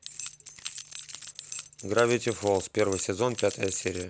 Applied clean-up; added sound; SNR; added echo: none; Rattle / Keys jangling; 11 dB; none.